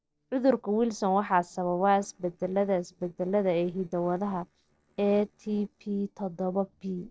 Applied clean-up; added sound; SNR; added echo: neural separator model SepFormer DNS4.